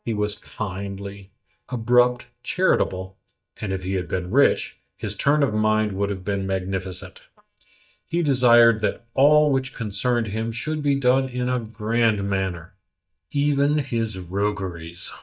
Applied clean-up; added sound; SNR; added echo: neural mask model DeepFilterNet 3.